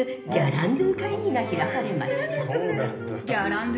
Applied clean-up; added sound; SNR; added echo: none; Wind instrument, woodwind instrument; 17 dB; reverberation time 1.1 s.